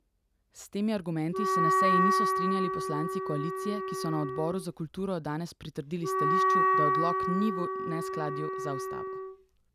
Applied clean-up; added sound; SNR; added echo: none; Wind instrument, woodwind instrument; -4 dB; none.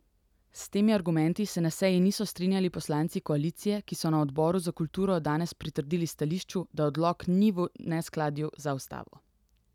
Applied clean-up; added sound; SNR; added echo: none; none; none; none.